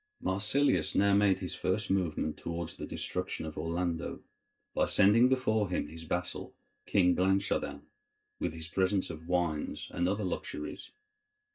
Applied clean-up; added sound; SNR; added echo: neural mask model DeepFilterNet 3.